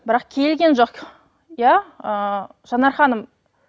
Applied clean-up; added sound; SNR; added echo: none; none; none; none.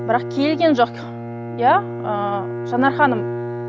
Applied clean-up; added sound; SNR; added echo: none; Bowed string instrument; 7 dB; none.